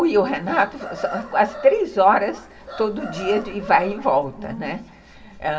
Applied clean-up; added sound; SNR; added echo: none; Chicken, rooster; 14 dB; reverberation time 0.1 s.